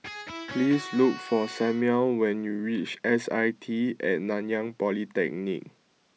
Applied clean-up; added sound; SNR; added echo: none; Electric guitar; 12 dB; none.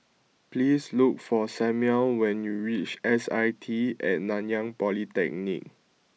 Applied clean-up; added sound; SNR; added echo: none; none; none; none.